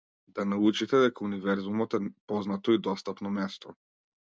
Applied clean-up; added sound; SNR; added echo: none; none; none; none.